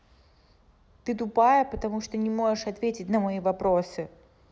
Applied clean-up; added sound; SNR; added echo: none; none; none; none.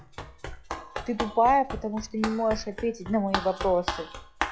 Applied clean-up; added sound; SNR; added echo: classical method log-MMSE.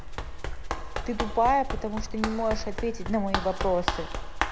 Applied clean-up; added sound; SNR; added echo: none; Run; 2 dB; none.